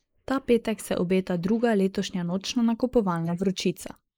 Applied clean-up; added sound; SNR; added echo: neural mask model Resemble Enhance denoiser.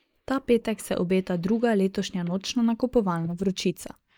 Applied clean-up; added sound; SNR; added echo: neural mask model DeepFilterNet 3.